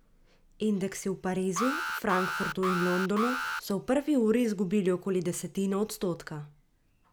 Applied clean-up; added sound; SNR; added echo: none; Alarm; 5 dB; none.